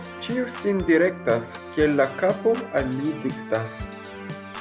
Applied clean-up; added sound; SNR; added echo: none; Organ; 11 dB; none.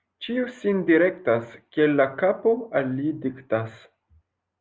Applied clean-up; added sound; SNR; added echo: none; none; none; none.